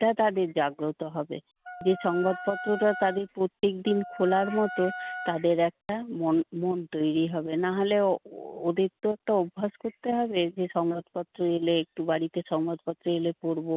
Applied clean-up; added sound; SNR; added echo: none; Wind instrument, woodwind instrument; 11 dB; none.